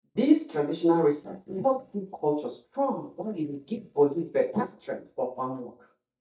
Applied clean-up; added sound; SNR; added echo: neural mask model DeepFilterNet 3.